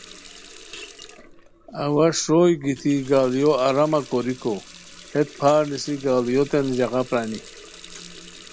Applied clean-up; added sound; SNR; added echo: none; Water tap, faucet; 20 dB; none.